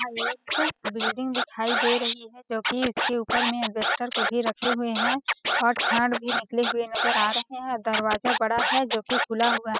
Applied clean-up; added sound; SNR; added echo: classical method spectral subtraction.